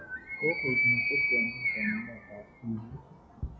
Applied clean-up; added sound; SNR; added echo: classical method log-MMSE.